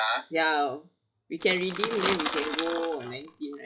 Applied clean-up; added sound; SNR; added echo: classical method log-MMSE.